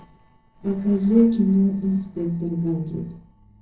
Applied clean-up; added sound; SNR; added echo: neural separator model SepFormer DNS4.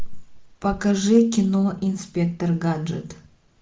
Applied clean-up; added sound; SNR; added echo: none; none; none; none.